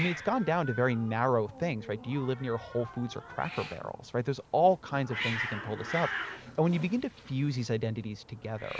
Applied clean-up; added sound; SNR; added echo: none; Hiss; 11 dB; none.